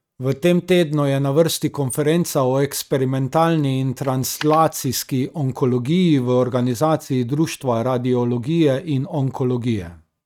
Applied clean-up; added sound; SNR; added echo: neural mask model RNNoise.